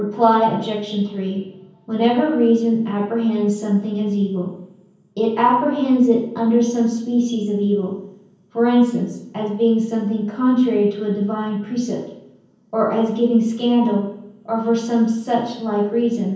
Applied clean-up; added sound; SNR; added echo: none; none; none; reverberation time 0.9 s.